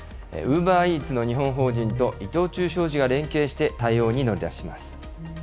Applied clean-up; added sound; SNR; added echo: none; Electric guitar; 11 dB; none.